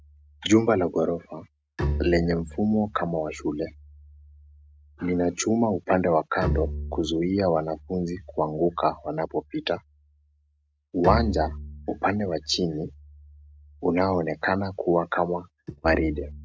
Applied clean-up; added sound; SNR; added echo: neural mask model RNNoise.